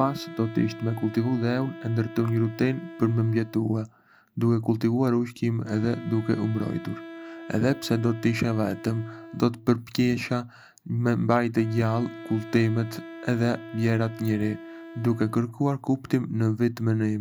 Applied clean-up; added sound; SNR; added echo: none; Wind instrument, woodwind instrument; 17 dB; none.